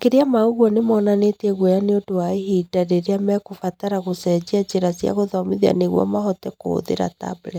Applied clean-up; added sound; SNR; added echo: none; none; none; none.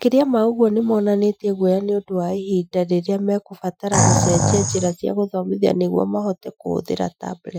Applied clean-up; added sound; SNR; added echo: classical method Wiener filter.